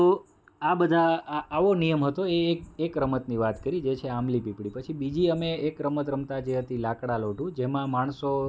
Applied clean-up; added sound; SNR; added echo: none; none; none; none.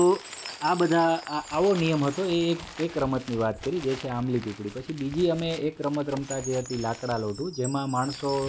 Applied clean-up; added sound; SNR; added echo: none; Chime + Crumpling, crinkling; 15 dB; none.